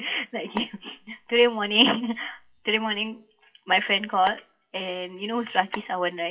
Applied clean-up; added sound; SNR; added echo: classical method WPE with log-MMSE.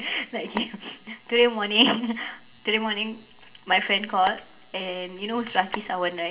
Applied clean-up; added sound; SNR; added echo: none; Telephone; 11 dB; reverberation time 0.4 s.